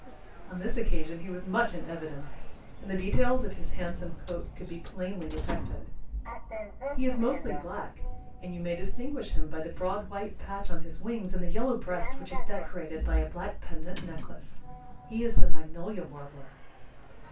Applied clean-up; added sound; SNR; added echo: none; Sliding door; 17 dB; reverberation time 0.2 s.